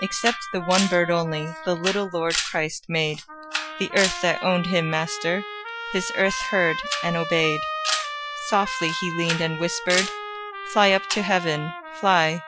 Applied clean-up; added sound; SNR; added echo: classical method Wiener filter.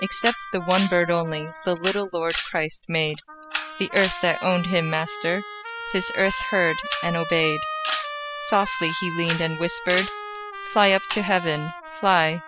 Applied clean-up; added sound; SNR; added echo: classical method spectral subtraction.